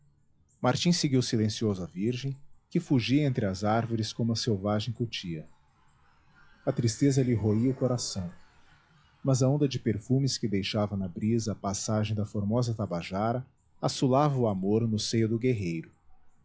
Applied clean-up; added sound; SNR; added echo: classical method log-MMSE.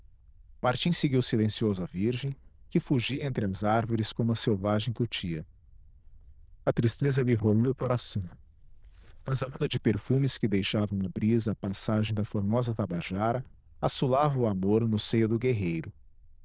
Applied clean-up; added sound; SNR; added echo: neural diffusion model UNIVERSE++.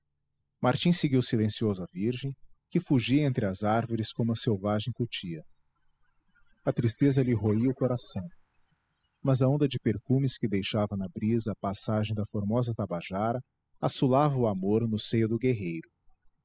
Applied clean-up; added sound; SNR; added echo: classical method spectral subtraction.